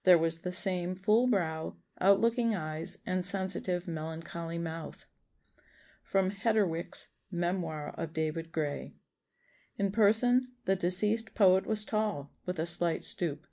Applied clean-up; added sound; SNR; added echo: neural mask model Resemble Enhance denoiser.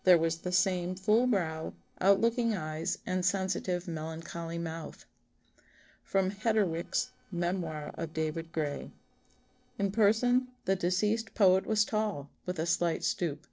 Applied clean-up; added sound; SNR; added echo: neural separator model SepFormer DNS4.